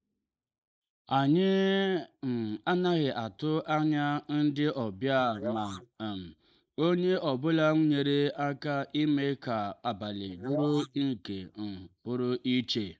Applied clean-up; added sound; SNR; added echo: neural mask model Resemble Enhance denoiser.